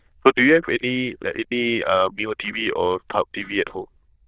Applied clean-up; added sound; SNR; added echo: neural diffusion model UNIVERSE++.